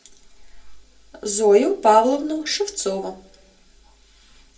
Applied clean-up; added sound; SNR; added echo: none; none; none; reverberation time 0.2 s.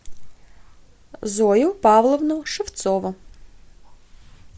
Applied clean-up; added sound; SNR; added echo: none; none; none; none.